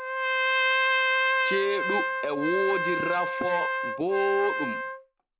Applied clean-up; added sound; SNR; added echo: none; Trumpet; -3 dB; none.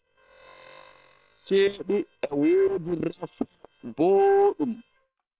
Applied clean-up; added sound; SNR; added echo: neural separator model SepFormer WHAM!.